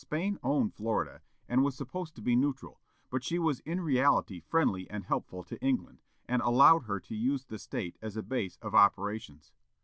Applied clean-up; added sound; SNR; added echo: none; none; none; none.